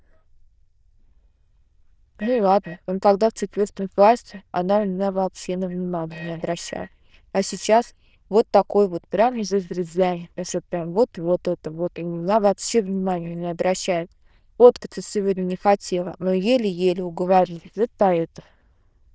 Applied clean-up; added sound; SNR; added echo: neural diffusion model UNIVERSE++.